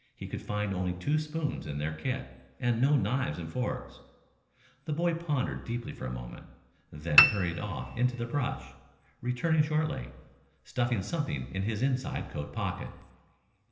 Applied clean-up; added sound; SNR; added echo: none; Piano; -3 dB; reverberation time 1.4 s.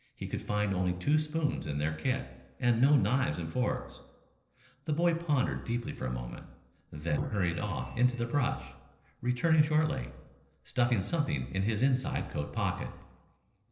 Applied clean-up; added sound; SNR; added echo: neural separator model SepFormer DNS4.